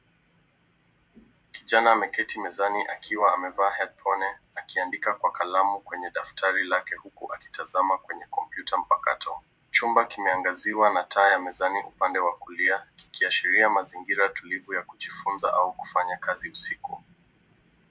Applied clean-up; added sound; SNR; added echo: none; none; none; none.